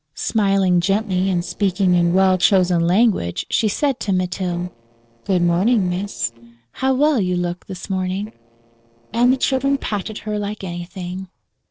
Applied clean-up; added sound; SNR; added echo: neural separator model SepFormer DNS4.